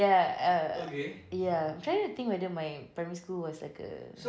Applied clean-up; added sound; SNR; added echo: none; none; none; none.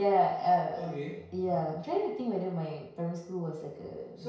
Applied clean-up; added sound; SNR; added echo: none; none; none; reverberation time 0.6 s.